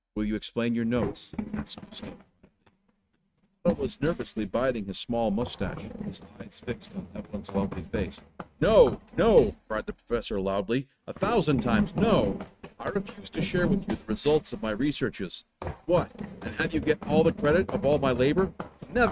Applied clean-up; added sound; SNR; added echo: neural mask model RNNoise.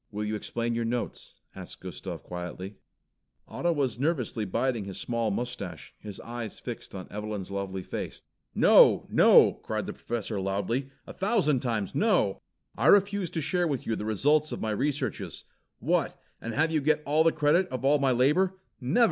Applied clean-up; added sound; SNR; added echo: none; none; none; none.